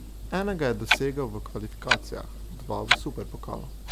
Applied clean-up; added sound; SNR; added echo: none; Clock; -2 dB; none.